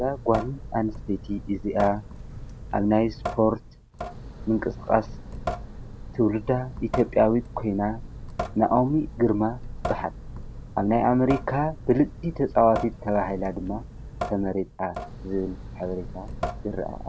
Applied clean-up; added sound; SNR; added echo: none; Drip / Sink (filling or washing) / Water tap, faucet; 10 dB; none.